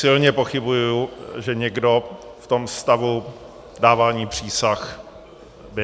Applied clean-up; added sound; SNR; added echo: none; none; none; none.